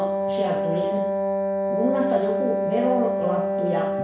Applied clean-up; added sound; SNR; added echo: none; Wind instrument, woodwind instrument; -4 dB; reverberation time 0.6 s.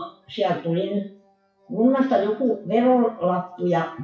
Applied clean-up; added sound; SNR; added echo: classical method WPE with log-MMSE.